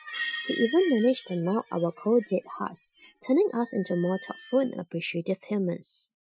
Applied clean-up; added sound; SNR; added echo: classical method Wiener filter.